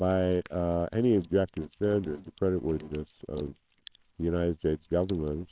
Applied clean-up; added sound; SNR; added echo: neural separator model SepFormer WHAMR!.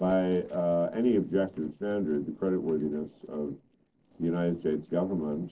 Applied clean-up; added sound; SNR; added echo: neural separator model SepFormer DNS4.